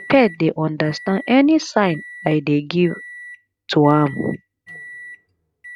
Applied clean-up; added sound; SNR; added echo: none; Microwave oven; 20 dB; none.